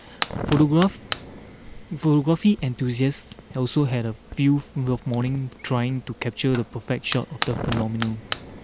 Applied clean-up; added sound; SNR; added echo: none; Fire; 11 dB; none.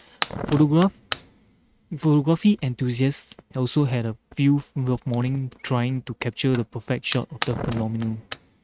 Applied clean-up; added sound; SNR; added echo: neural mask model RNNoise.